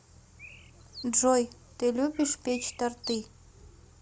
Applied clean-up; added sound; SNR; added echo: none; Bird; 18 dB; none.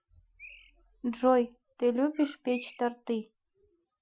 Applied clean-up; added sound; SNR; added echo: classical method Wiener filter.